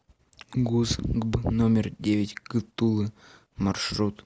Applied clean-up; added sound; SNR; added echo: none; none; none; none.